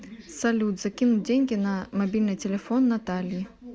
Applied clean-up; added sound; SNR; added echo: none; none; none; none.